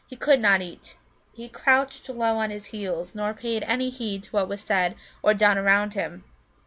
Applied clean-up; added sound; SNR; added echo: none; none; none; none.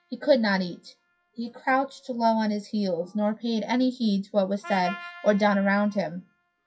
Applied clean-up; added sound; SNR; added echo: classical method WPE with log-MMSE.